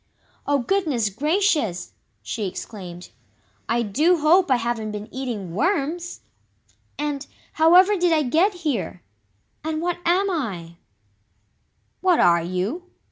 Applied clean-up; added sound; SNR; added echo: none; none; none; none.